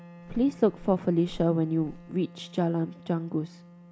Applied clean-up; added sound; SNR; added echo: none; Walk, footsteps + Wind instrument, woodwind instrument; 18 dB; none.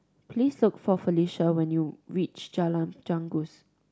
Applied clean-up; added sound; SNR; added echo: none; none; none; none.